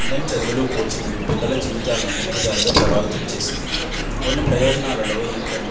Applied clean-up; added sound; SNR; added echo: none; Bird; 3 dB; reverberation time 1.0 s.